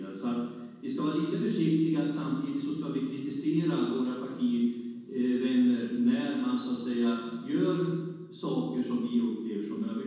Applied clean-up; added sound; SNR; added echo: none; none; none; reverberation time 1.2 s.